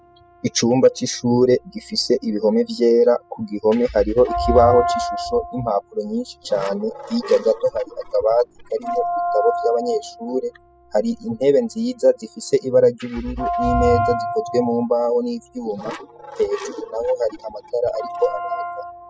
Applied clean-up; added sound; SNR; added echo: classical method spectral subtraction.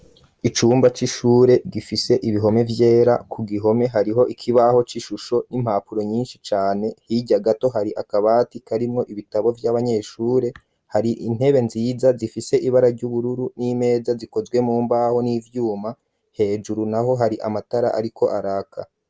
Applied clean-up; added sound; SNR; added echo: none; none; none; none.